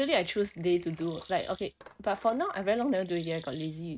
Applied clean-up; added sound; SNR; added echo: neural mask model RNNoise.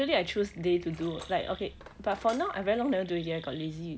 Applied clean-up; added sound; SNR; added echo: none; Chirp, tweet + Cutlery, silverware; 19 dB; none.